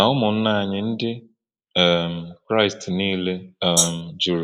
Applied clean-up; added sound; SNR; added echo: neural mask model Resemble Enhance denoiser.